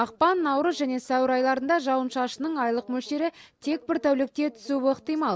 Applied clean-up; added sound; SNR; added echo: none; none; none; none.